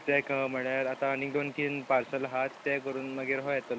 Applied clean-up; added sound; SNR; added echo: none; Stream; 18 dB; none.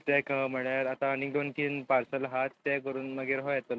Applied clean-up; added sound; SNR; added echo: neural mask model RNNoise.